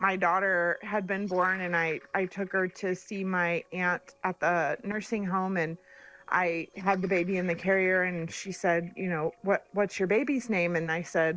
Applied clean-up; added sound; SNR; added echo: neural separator model SepFormer DNS4.